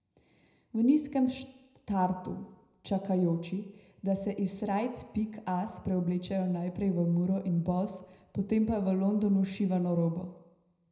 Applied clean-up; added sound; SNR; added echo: none; none; none; reverberation time 0.8 s.